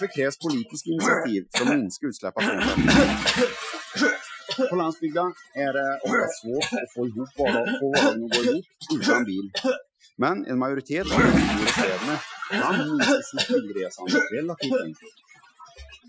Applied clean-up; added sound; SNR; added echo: classical method Wiener filter.